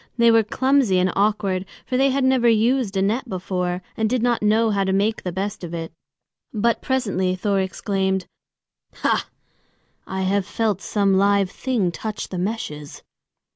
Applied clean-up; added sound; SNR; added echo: none; none; none; none.